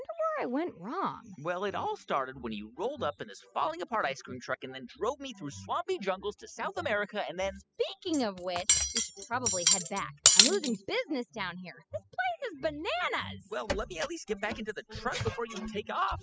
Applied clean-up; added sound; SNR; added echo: classical method spectral subtraction.